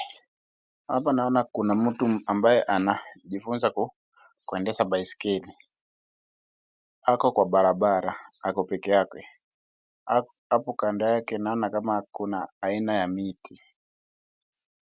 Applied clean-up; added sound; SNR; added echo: none; none; none; none.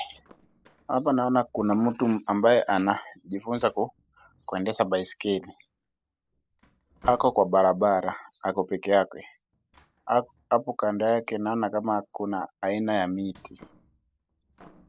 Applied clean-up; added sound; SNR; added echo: neural separator model SepFormer DNS4.